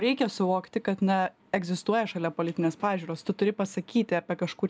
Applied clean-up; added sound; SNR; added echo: none; none; none; none.